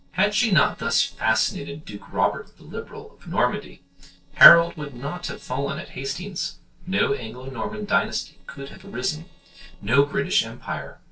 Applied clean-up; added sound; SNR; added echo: neural separator model SepFormer DNS4.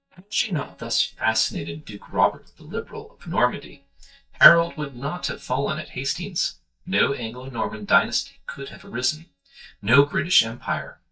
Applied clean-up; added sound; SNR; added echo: neural mask model DeepFilterNet 3.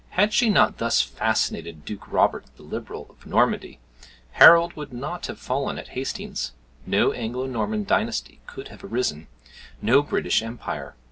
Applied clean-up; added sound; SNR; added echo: none; none; none; none.